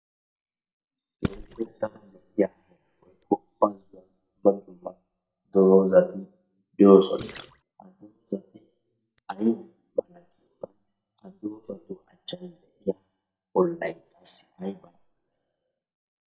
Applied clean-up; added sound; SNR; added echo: neural mask model DeepFilterNet 3.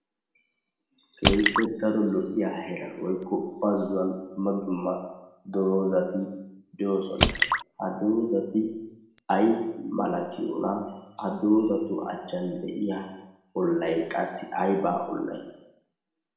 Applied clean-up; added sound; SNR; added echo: none; Drip / Splash, splatter; 2 dB; reverberation time 0.9 s.